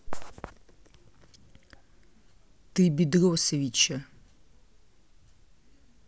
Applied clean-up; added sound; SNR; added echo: none; none; none; none.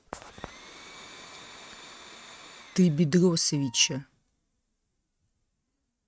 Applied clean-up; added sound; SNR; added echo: neural mask model RNNoise.